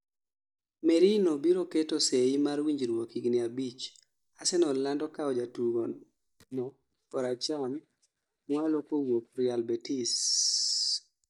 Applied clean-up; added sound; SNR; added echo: neural mask model DeepFilterNet 3.